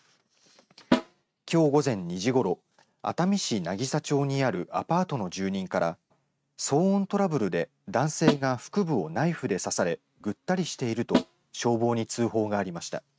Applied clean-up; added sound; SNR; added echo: neural mask model RNNoise.